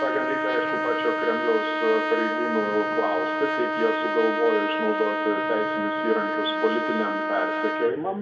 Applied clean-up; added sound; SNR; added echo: none; Trumpet; 0 dB; reverberation time 1.7 s.